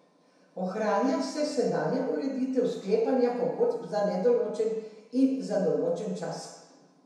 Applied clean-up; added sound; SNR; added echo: none; none; none; reverberation time 1.0 s.